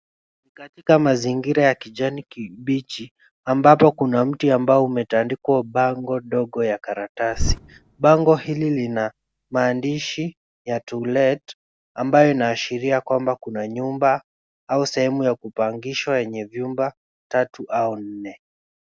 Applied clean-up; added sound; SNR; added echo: none; Bird; 7 dB; none.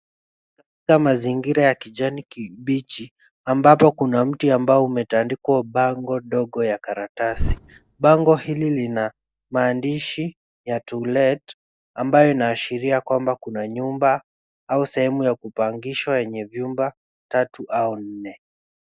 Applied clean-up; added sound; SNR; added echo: neural mask model DeepFilterNet 3.